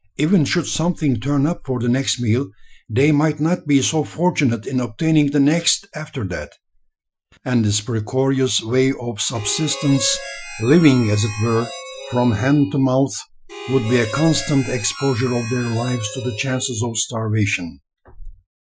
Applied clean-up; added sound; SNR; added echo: classical method Wiener filter.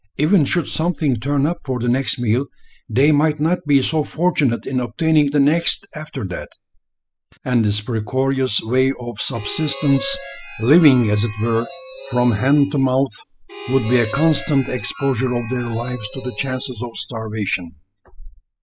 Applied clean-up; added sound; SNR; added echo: classical method spectral subtraction.